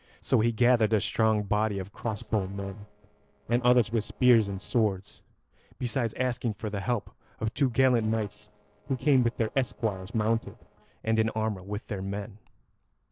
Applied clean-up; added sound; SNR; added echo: neural separator model SepFormer DNS4.